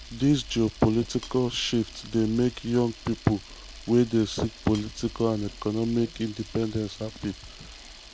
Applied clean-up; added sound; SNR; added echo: none; Camera; 17 dB; none.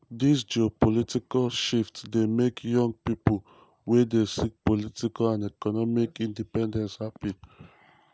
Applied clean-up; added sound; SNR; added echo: none; none; none; none.